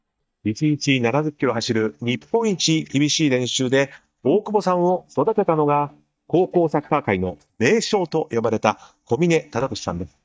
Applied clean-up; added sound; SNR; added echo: neural mask model DeepFilterNet 3.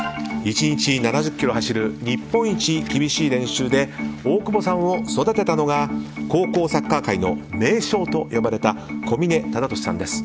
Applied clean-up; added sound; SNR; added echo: none; none; none; none.